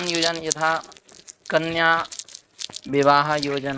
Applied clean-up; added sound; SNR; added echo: neural mask model RNNoise.